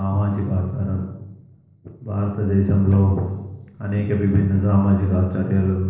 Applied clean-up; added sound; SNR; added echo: neural separator model SepFormer DNS4.